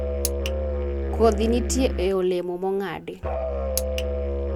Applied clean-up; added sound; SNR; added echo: none; Musical instrument; 1 dB; none.